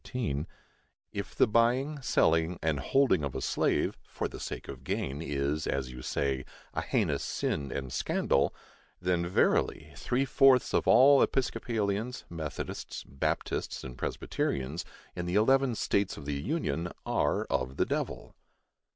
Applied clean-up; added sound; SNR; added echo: none; none; none; none.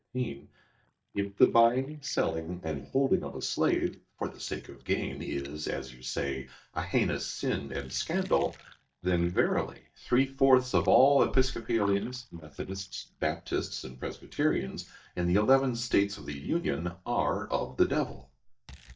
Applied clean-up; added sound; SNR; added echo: neural mask model DeepFilterNet 3.